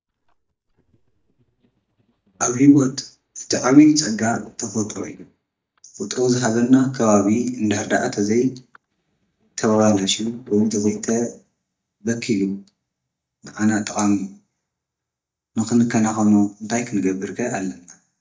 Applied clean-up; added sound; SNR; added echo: neural mask model DeepFilterNet 3.